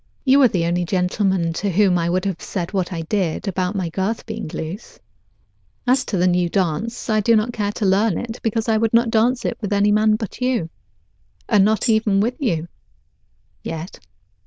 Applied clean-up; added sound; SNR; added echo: neural diffusion model UNIVERSE++.